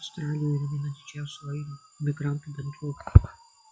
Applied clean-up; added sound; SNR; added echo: classical method log-MMSE.